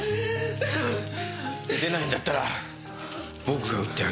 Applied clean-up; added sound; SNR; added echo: none; none; none; none.